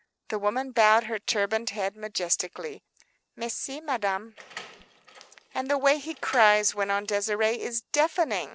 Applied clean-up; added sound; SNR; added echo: neural separator model SepFormer DNS4.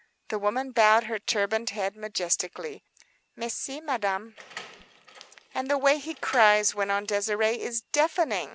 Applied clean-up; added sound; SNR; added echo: none; Door; 20 dB; none.